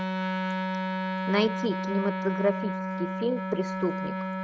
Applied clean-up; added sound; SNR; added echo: neural mask model RNNoise.